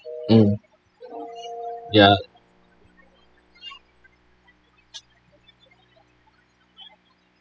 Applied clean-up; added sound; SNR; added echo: classical method spectral subtraction.